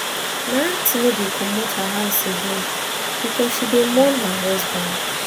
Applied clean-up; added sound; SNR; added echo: none; Water; 2 dB; none.